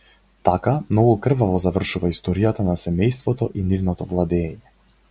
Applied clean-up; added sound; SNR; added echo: none; none; none; none.